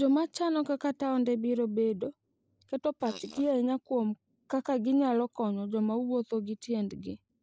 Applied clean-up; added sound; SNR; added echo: neural mask model Resemble Enhance denoiser.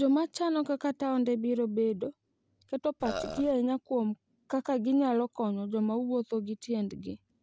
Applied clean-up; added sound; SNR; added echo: none; Burping, eructation; 7 dB; none.